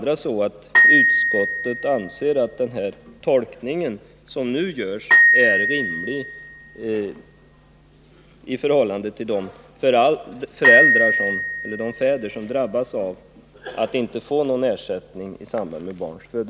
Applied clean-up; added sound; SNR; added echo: none; Glockenspiel; -3 dB; none.